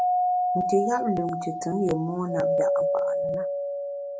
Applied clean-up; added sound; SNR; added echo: none; Doorbell; -3 dB; none.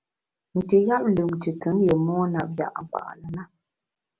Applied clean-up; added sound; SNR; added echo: none; none; none; none.